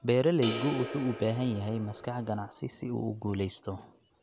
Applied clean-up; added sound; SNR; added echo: none; Crash cymbal; 8 dB; none.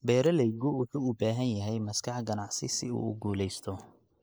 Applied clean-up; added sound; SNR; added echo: neural mask model Resemble Enhance denoiser.